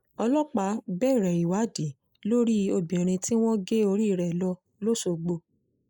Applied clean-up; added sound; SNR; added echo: neural mask model Resemble Enhance denoiser.